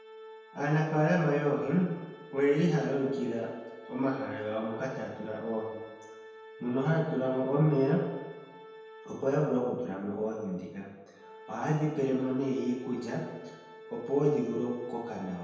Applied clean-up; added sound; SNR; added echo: none; Organ; 19 dB; reverberation time 1.1 s.